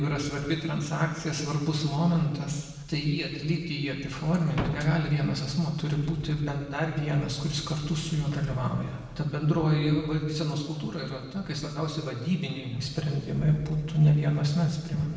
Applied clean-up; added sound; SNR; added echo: none; Slam; 5 dB; reverberation time 1.3 s.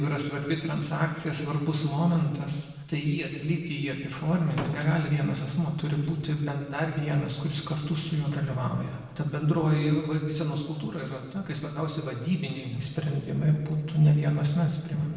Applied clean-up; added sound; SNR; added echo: neural separator model SepFormer DNS4.